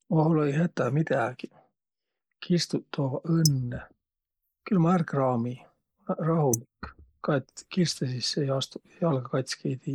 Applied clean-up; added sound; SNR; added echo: neural mask model Resemble Enhance denoiser.